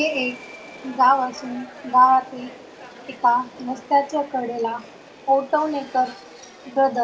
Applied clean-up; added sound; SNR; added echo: none; Subway, metro, underground; 19 dB; reverberation time 0.2 s.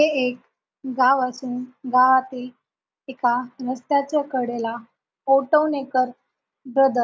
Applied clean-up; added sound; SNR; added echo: none; none; none; none.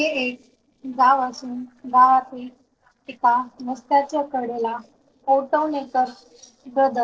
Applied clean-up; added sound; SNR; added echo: neural separator model SepFormer DNS4.